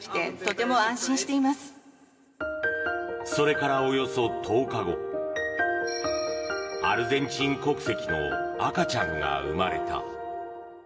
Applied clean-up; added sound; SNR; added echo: none; Finger snapping; 17 dB; reverberation time 1.4 s.